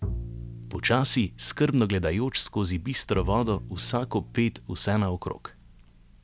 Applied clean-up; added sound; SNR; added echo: none; Bowed string instrument; 11 dB; none.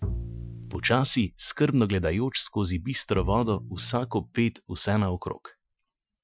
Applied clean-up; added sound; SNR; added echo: classical method Wiener filter.